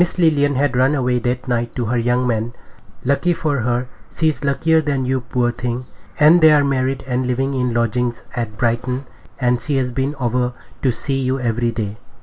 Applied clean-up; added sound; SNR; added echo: none; none; none; none.